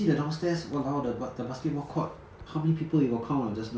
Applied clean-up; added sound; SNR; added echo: none; none; none; none.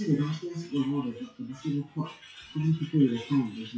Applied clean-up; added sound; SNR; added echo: classical method WPE with log-MMSE.